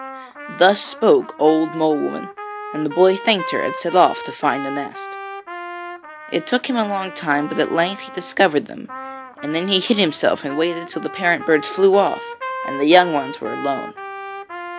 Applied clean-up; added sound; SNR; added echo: none; Trumpet; 12 dB; none.